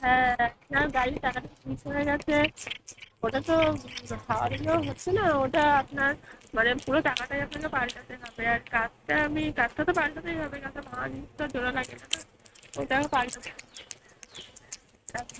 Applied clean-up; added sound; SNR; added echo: neural mask model RNNoise.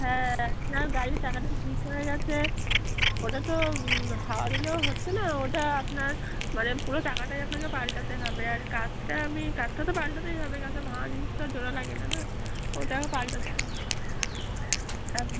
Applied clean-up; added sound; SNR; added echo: none; Cat; -4 dB; none.